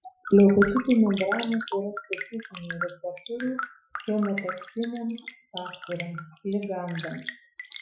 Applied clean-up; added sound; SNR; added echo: classical method Wiener filter.